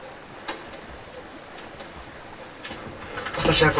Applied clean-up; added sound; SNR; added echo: none; Stream; 17 dB; reverberation time 1.3 s.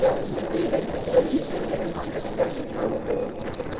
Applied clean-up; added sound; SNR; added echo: neural separator model SepFormer DNS4.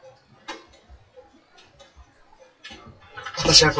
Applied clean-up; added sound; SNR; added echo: classical method WPE with log-MMSE.